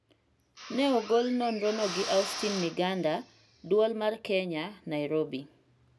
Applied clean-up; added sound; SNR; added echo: none; Drill; 11 dB; none.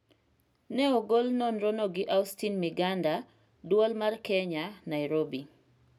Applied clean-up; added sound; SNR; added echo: none; none; none; none.